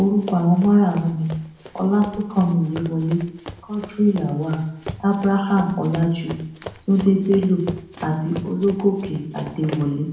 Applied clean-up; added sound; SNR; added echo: none; Run; 16 dB; reverberation time 0.7 s.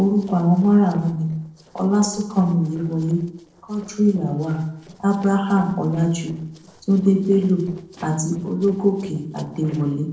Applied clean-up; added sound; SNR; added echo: neural separator model SepFormer DNS4.